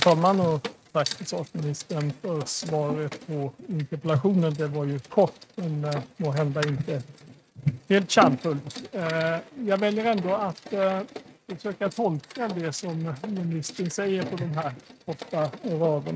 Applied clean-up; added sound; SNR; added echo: neural mask model RNNoise.